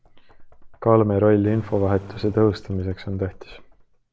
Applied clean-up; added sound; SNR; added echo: none; Engine + Knock; 20 dB; none.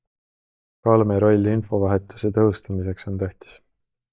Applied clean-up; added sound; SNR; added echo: neural mask model DeepFilterNet 3.